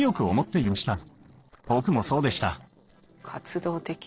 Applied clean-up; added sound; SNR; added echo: neural separator model SepFormer DNS4.